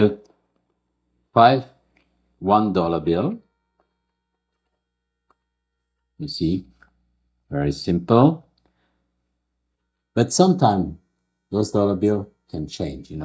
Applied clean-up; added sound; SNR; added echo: neural mask model DeepFilterNet 3.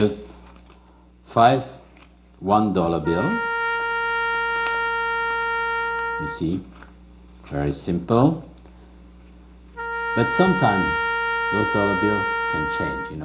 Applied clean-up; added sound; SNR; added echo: none; Trumpet; 2 dB; reverberation time 0.4 s.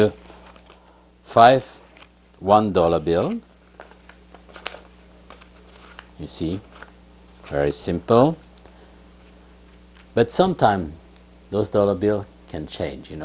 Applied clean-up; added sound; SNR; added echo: none; none; none; none.